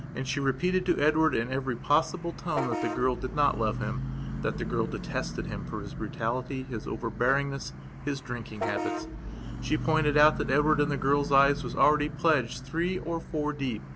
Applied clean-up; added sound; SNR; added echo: none; Bus / Vehicle horn, car horn, honking; 7 dB; none.